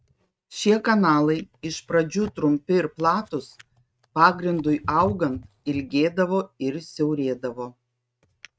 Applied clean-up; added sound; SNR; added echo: neural mask model RNNoise.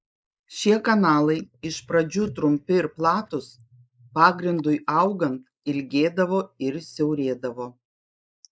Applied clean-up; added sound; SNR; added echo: neural mask model Resemble Enhance denoiser.